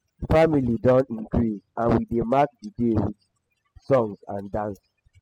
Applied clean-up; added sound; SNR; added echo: classical method spectral subtraction.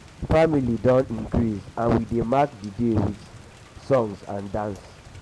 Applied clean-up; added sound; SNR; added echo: none; Thunder / Rain; 19 dB; none.